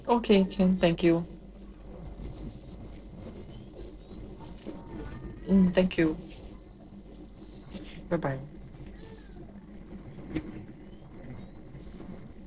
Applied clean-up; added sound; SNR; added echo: neural separator model SepFormer DNS4.